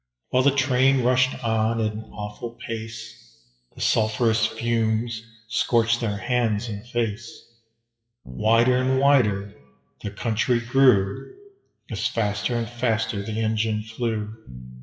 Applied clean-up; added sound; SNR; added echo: classical method WPE with log-MMSE.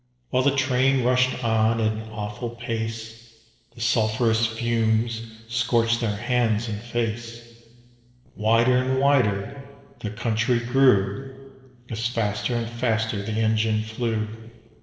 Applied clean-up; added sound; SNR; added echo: neural separator model SepFormer DNS4.